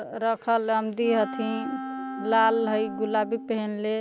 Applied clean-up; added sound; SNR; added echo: none; Wind instrument, woodwind instrument; 10 dB; none.